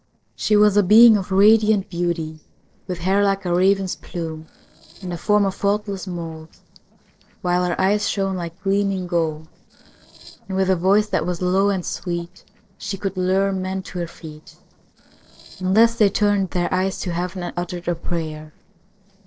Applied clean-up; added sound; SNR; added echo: neural separator model SepFormer DNS4.